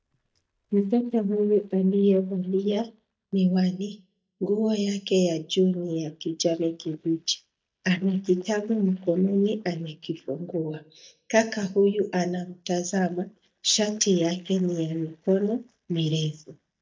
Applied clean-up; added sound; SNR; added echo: neural mask model DeepFilterNet 3.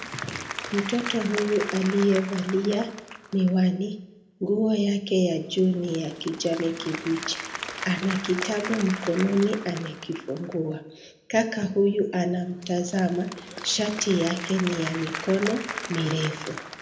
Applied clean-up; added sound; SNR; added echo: none; Applause / Crowd; 11 dB; reverberation time 0.7 s.